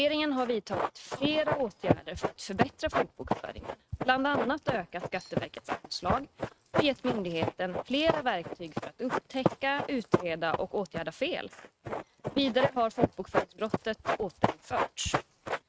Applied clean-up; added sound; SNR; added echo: neural mask model RNNoise.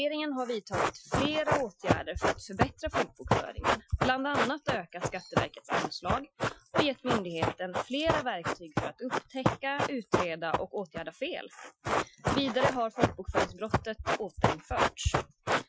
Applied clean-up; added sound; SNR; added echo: classical method Wiener filter.